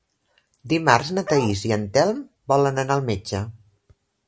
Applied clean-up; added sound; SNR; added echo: none; Bark; 10 dB; none.